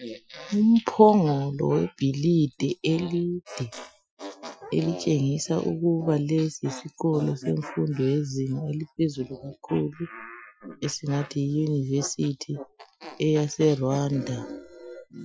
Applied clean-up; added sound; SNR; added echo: classical method Wiener filter.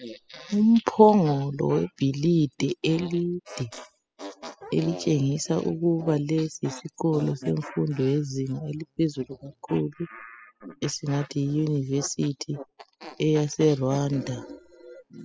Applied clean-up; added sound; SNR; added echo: classical method spectral subtraction.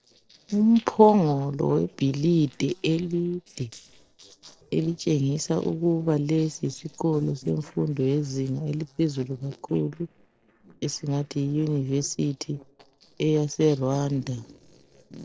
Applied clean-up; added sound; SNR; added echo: neural separator model SepFormer DNS4.